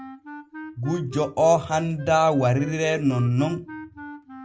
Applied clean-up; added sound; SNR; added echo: none; Wind instrument, woodwind instrument; 15 dB; none.